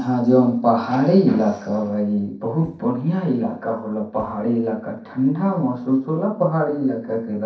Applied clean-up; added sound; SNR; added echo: neural separator model SepFormer DNS4.